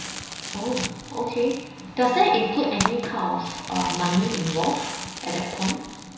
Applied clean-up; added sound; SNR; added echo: none; Crumpling, crinkling; 9 dB; reverberation time 1.0 s.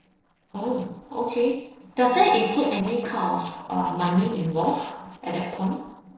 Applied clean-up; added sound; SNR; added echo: neural separator model SepFormer DNS4.